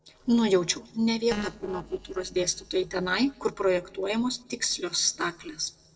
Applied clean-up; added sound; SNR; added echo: neural separator model SepFormer DNS4.